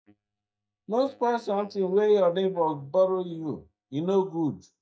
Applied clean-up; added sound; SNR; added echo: neural mask model DeepFilterNet 3.